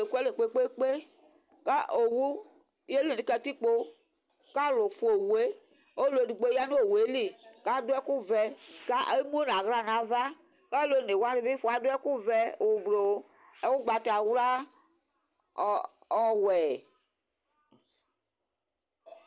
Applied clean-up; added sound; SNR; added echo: none; none; none; none.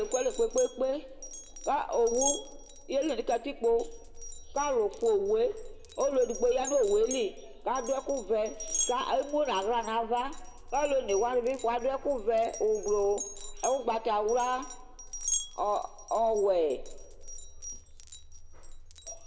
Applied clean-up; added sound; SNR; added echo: none; Glass; 10 dB; reverberation time 1.0 s.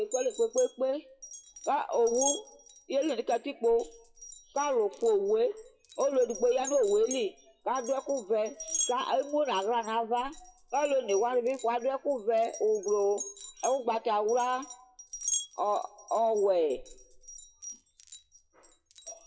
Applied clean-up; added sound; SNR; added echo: classical method WPE with log-MMSE.